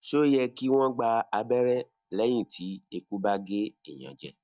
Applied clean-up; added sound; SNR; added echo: neural mask model DeepFilterNet 3.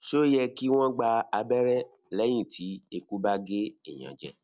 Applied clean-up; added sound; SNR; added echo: none; none; none; none.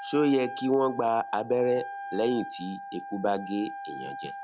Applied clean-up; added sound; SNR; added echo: none; Wind instrument, woodwind instrument; 11 dB; none.